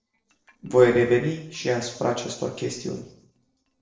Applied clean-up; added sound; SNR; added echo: neural separator model SepFormer DNS4.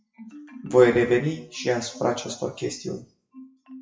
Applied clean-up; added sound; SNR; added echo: classical method WPE with log-MMSE.